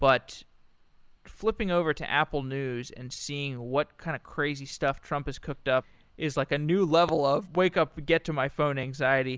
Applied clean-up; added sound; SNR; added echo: none; none; none; none.